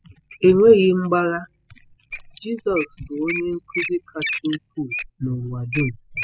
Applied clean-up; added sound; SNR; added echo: classical method spectral subtraction.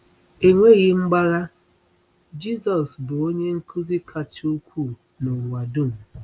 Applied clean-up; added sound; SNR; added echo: none; none; none; none.